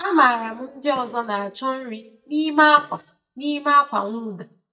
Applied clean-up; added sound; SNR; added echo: neural mask model DeepFilterNet 3.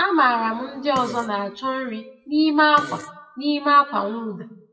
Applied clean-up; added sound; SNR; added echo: classical method WPE with log-MMSE.